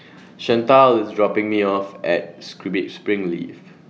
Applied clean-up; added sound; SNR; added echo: none; none; none; none.